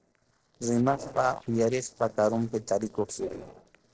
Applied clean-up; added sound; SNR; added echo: neural separator model SepFormer DNS4.